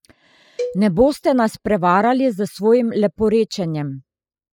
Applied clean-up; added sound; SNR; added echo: classical method spectral subtraction.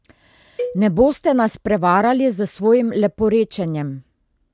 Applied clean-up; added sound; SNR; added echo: none; Cowbell; 14 dB; none.